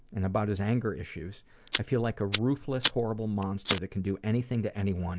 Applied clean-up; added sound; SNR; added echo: none; Fire; -2 dB; none.